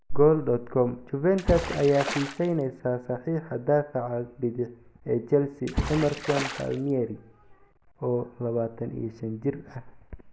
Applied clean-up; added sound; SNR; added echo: none; Water / Splash, splatter; 7 dB; none.